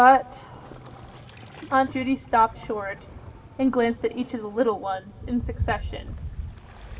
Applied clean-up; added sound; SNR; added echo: none; Waves, surf; 12 dB; reverberation time 2.4 s.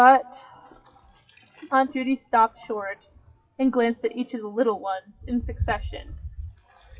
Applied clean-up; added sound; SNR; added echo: classical method WPE with log-MMSE.